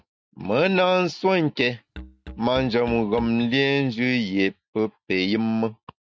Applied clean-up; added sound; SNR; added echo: neural mask model RNNoise.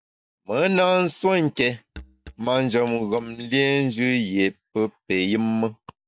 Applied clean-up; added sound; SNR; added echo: neural mask model DeepFilterNet 3.